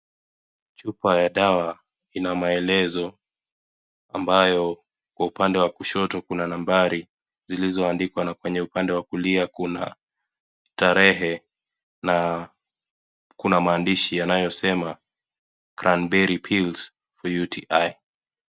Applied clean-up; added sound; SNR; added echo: none; none; none; none.